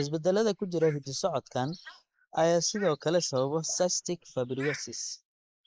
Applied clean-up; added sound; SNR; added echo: neural mask model Resemble Enhance denoiser.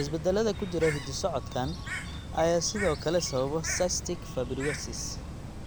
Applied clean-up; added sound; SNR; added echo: none; Bird; 7 dB; none.